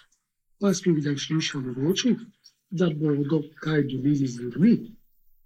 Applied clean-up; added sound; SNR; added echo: neural mask model Resemble Enhance denoiser.